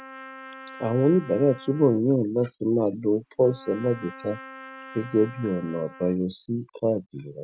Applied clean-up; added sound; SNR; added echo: none; Trumpet; 19 dB; none.